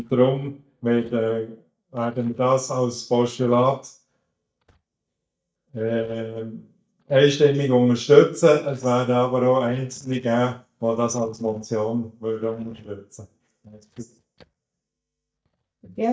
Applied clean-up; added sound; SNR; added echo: neural mask model DeepFilterNet 3.